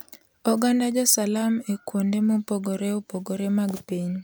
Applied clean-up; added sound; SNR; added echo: none; none; none; none.